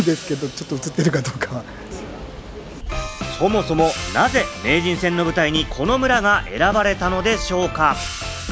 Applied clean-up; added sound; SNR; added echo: none; Hi-hat; 19 dB; none.